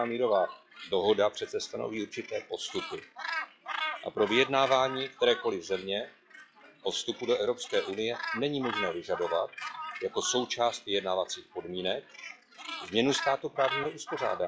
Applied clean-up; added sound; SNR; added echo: classical method log-MMSE.